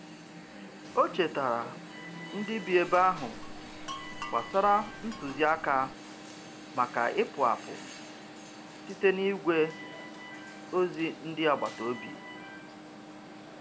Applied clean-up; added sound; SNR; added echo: none; Alarm + Glass; 12 dB; none.